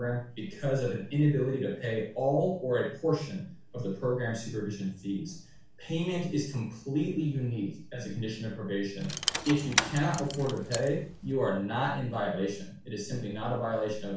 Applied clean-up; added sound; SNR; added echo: none; Rattle / Keys jangling; 4 dB; reverberation time 0.4 s.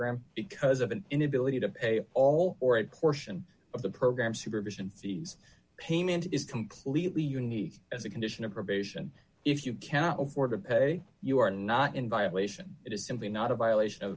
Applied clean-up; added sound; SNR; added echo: none; none; none; none.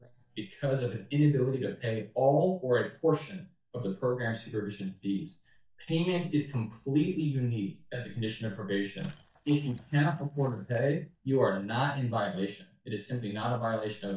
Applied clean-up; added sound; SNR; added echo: neural mask model DeepFilterNet 3.